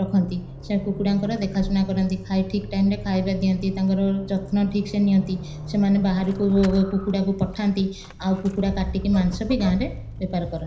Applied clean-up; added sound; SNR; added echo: none; Squeak / Accelerating, revving, vroom / Vehicle; 11 dB; reverberation time 0.5 s.